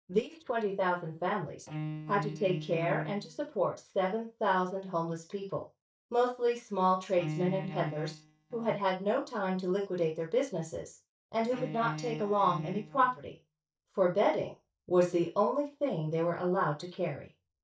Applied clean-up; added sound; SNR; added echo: neural mask model DeepFilterNet 3.